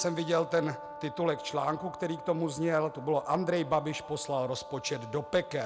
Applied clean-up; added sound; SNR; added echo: none; Brass instrument; 14 dB; none.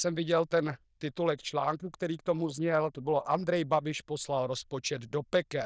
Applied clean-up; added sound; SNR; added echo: neural diffusion model UNIVERSE++.